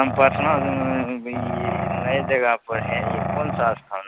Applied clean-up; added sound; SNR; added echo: none; Growling; 3 dB; none.